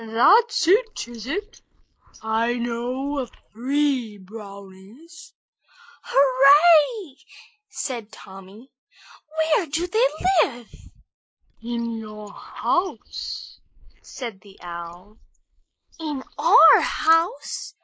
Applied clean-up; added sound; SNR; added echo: neural mask model Resemble Enhance denoiser.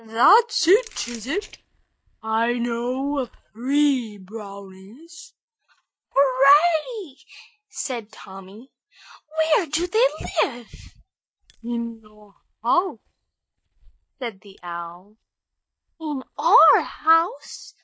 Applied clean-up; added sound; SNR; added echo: neural mask model DeepFilterNet 3.